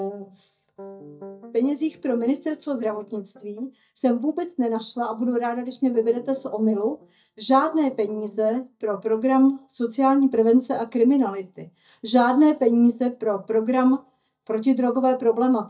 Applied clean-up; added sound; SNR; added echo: neural mask model DeepFilterNet 3.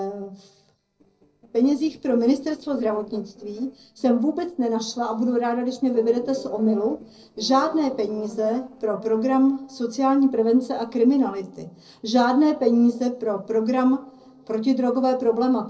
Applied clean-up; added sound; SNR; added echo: neural separator model SepFormer DNS4.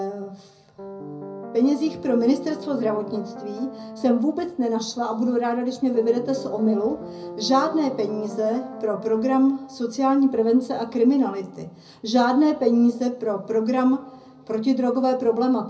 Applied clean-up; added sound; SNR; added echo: none; Piano; 13 dB; reverberation time 0.4 s.